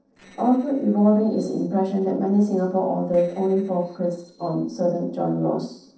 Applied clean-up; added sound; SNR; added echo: neural separator model SepFormer DNS4.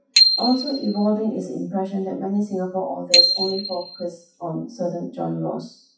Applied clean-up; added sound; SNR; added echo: classical method WPE with log-MMSE.